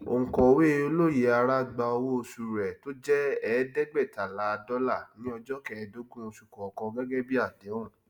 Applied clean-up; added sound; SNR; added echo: none; none; none; none.